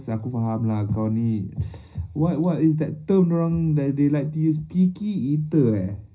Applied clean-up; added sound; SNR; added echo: none; none; none; reverberation time 0.4 s.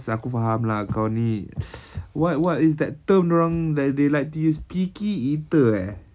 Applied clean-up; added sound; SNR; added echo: none; none; none; none.